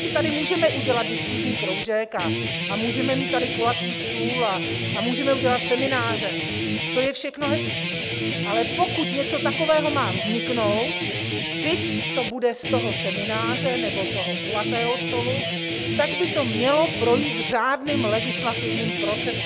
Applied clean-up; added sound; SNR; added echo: none; Guitar; 1 dB; none.